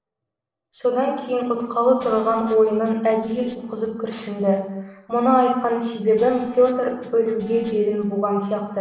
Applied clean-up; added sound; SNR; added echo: neural separator model SepFormer DNS4.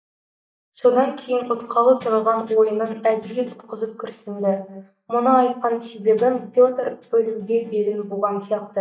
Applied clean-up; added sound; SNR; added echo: neural mask model DeepFilterNet 3.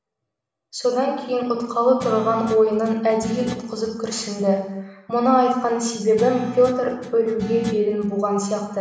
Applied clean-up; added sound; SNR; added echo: none; Guitar; 13 dB; reverberation time 0.9 s.